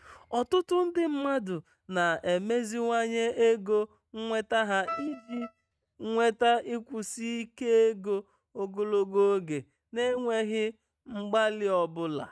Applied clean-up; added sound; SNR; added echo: neural mask model RNNoise.